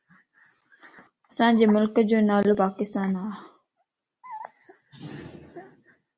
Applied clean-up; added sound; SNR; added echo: none; none; none; none.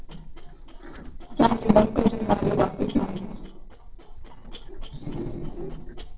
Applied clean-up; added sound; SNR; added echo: neural separator model SepFormer DNS4.